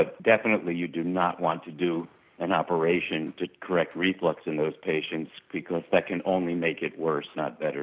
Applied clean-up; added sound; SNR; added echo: none; none; none; none.